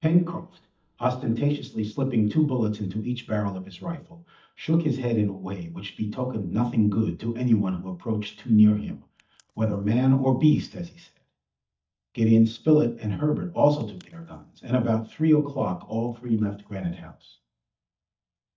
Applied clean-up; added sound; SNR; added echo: neural mask model DeepFilterNet 3.